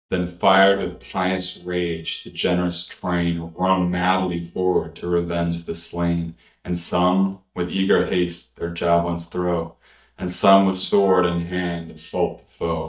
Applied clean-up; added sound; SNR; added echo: neural mask model DeepFilterNet 3.